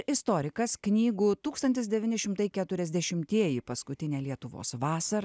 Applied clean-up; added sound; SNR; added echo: none; none; none; none.